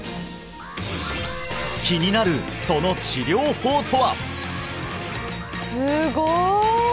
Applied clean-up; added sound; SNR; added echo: none; Alarm; 18 dB; none.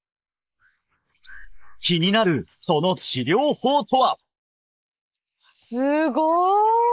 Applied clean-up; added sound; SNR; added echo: neural mask model Resemble Enhance denoiser.